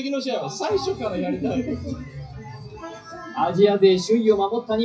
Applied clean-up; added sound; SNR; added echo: classical method WPE with log-MMSE.